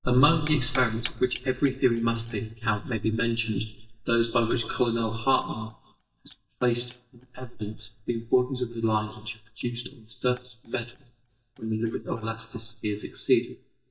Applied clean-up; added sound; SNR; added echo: neural mask model DeepFilterNet 3.